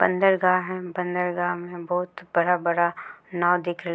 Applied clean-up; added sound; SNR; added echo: none; none; none; none.